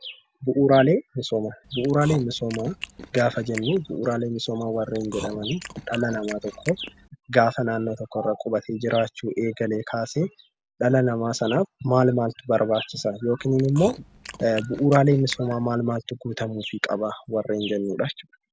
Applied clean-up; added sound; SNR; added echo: none; Chewing, mastication; 15 dB; none.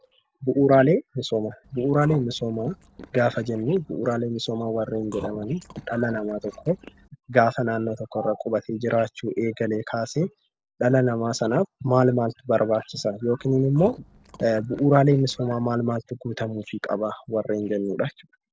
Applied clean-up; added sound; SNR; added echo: neural separator model SepFormer DNS4.